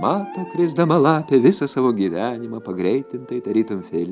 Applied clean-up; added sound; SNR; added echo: none; none; none; none.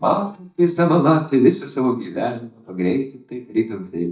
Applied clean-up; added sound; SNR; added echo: neural mask model DeepFilterNet 3.